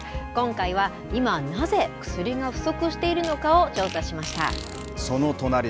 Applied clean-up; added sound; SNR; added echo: none; Fart; 16 dB; none.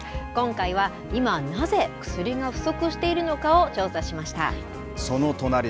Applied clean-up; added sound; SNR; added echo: none; none; none; none.